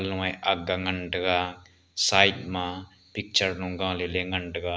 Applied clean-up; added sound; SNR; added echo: none; none; none; none.